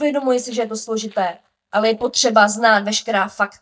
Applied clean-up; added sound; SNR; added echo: neural mask model DeepFilterNet 3.